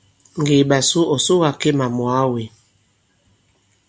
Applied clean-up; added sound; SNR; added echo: none; none; none; none.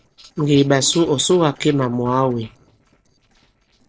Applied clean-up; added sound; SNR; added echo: neural separator model SepFormer DNS4.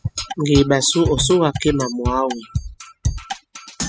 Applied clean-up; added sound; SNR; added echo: classical method spectral subtraction.